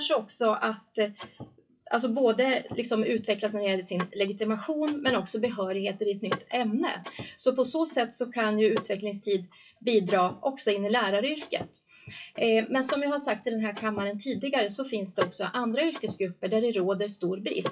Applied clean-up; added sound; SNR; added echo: classical method WPE with log-MMSE.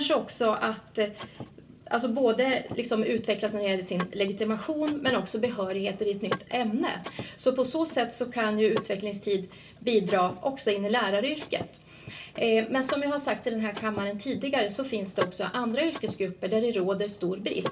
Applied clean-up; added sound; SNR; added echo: none; Mechanisms / Car; 14 dB; reverberation time 0.3 s.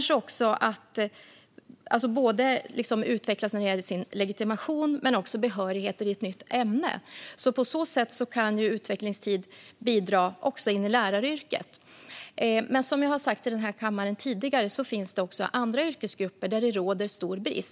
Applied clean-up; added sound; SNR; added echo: none; none; none; none.